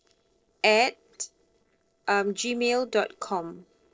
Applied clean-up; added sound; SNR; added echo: neural separator model SepFormer DNS4.